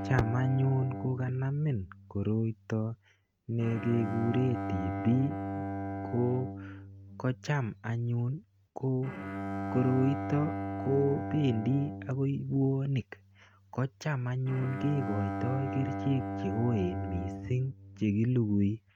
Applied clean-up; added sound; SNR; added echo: neural mask model RNNoise.